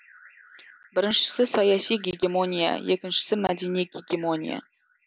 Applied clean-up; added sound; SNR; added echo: none; none; none; none.